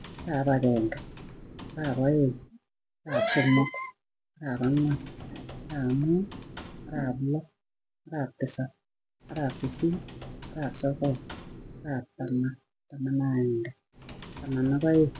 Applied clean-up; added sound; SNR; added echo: none; Typing; 15 dB; none.